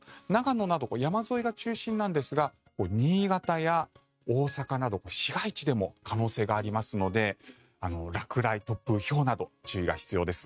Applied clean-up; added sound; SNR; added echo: neural mask model RNNoise.